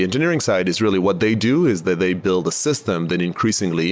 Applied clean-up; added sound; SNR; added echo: none; none; none; none.